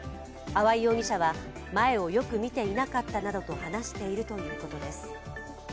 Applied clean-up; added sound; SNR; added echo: none; none; none; none.